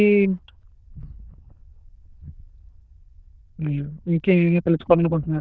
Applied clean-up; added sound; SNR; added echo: neural diffusion model UNIVERSE++.